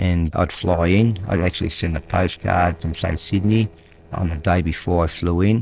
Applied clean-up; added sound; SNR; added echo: neural separator model SepFormer DNS4.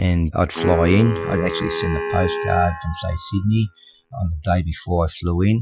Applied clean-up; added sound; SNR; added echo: classical method Wiener filter.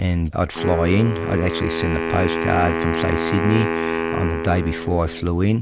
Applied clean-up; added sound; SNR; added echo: none; Wind instrument, woodwind instrument; 3 dB; none.